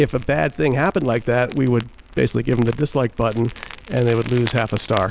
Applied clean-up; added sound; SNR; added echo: none; Crumpling, crinkling; 16 dB; none.